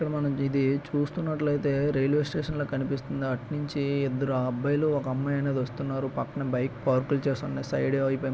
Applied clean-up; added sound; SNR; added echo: none; none; none; none.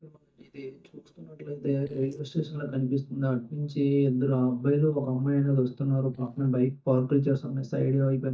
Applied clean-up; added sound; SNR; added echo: neural mask model DeepFilterNet 3.